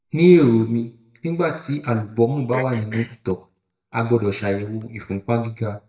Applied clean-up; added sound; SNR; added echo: neural mask model DeepFilterNet 3.